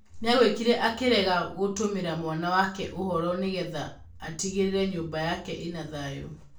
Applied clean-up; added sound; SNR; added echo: none; none; none; reverberation time 0.3 s.